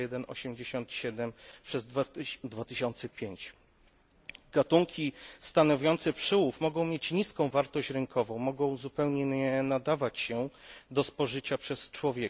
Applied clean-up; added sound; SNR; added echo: none; none; none; none.